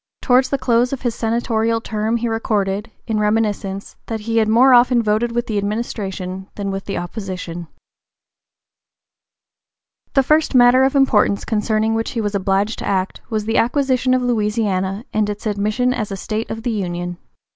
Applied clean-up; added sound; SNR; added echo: none; none; none; none.